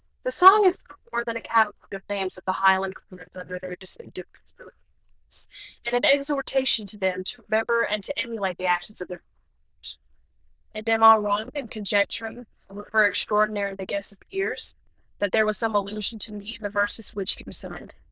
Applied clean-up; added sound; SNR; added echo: neural diffusion model UNIVERSE++.